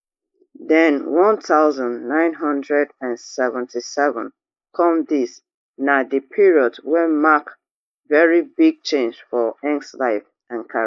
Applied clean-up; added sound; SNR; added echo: neural mask model Resemble Enhance denoiser.